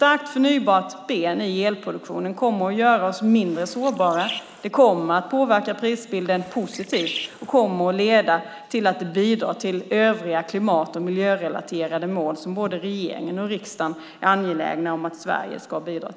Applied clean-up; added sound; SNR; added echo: neural mask model Resemble Enhance denoiser.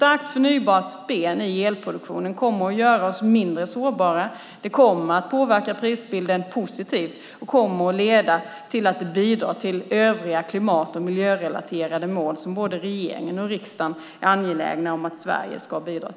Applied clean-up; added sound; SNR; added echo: none; none; none; none.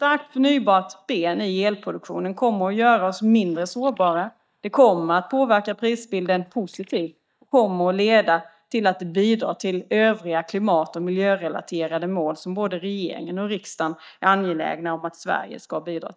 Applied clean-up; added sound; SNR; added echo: neural mask model DeepFilterNet 3.